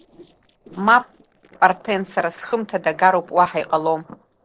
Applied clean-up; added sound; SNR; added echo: neural separator model SepFormer DNS4.